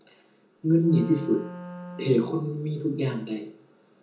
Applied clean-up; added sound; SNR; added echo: none; Wind instrument, woodwind instrument; 14 dB; reverberation time 0.5 s.